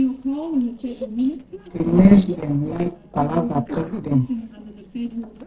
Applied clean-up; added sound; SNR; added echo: neural separator model SepFormer DNS4.